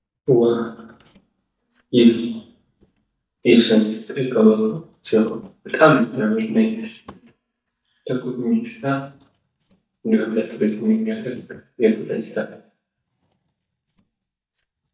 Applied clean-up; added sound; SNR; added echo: neural mask model DeepFilterNet 3.